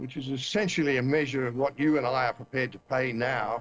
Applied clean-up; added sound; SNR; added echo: neural separator model SepFormer DNS4.